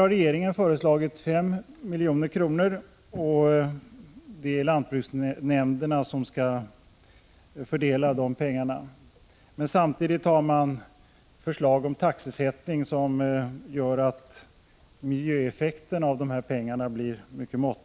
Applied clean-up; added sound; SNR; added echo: none; none; none; none.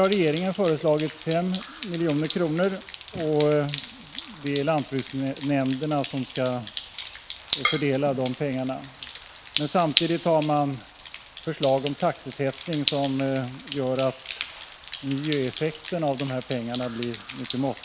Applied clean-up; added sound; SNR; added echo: none; Drum kit + Drip; 10 dB; none.